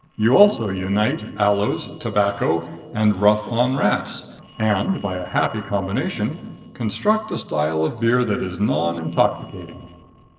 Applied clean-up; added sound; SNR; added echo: neural separator model SepFormer DNS4.